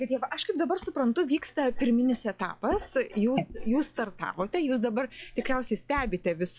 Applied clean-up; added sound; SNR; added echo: classical method log-MMSE.